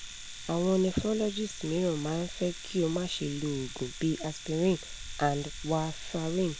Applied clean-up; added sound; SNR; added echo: none; Clock + Domestic sounds, home sounds; 11 dB; none.